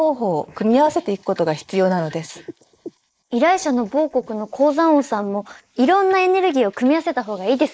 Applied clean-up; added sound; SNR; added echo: neural mask model Resemble Enhance denoiser.